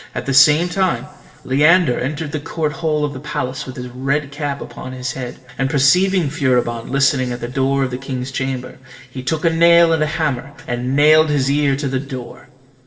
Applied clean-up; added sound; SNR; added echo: neural separator model SepFormer DNS4.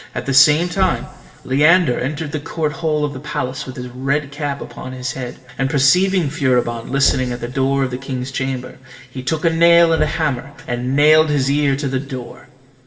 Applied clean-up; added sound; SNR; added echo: none; Knock / Wood; 14 dB; reverberation time 1.9 s.